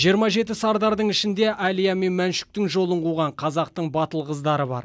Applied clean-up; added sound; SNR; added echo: none; none; none; none.